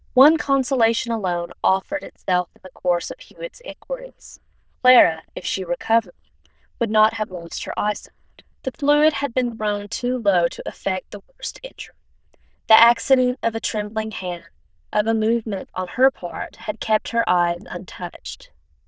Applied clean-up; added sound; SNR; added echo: neural diffusion model UNIVERSE++.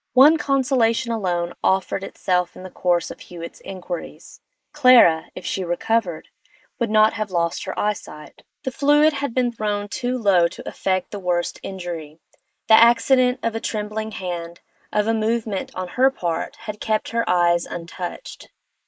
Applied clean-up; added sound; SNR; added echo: neural mask model Resemble Enhance denoiser.